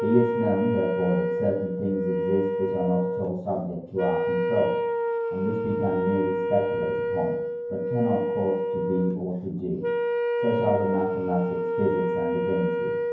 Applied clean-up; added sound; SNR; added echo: none; Wind instrument, woodwind instrument; -1 dB; reverberation time 0.9 s.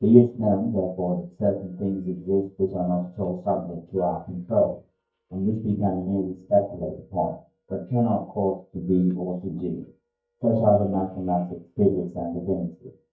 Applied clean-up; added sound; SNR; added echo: neural mask model DeepFilterNet 3.